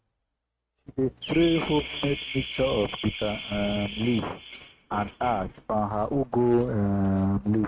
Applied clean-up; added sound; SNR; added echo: neural mask model RNNoise.